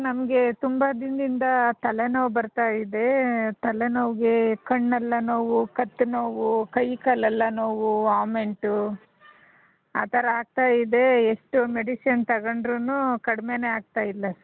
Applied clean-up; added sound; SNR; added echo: none; none; none; none.